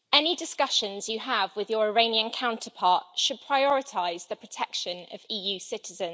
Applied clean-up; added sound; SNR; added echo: none; none; none; none.